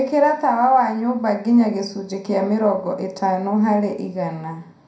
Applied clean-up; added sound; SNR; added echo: none; none; none; reverberation time 0.4 s.